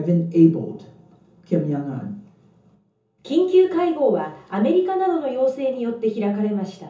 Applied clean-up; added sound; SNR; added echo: none; none; none; reverberation time 0.6 s.